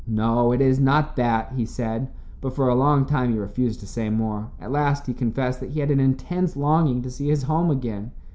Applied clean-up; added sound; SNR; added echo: none; none; none; none.